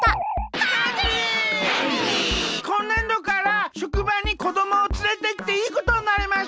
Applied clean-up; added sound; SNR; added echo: none; none; none; none.